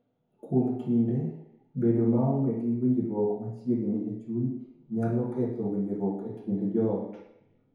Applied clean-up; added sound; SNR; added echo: none; none; none; reverberation time 0.9 s.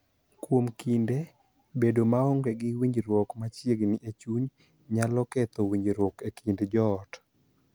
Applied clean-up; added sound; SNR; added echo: none; none; none; none.